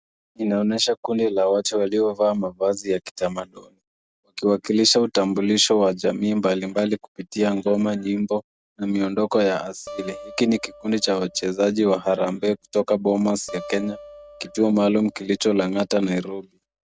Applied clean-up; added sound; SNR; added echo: none; Acoustic guitar; 20 dB; none.